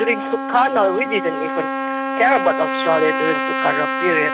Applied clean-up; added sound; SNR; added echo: none; Trumpet; 3 dB; none.